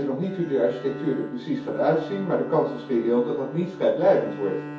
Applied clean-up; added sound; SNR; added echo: none; Bowed string instrument; 13 dB; reverberation time 0.6 s.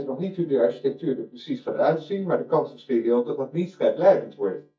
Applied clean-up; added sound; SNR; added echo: neural mask model DeepFilterNet 3.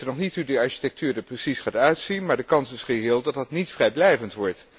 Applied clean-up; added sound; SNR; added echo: none; none; none; none.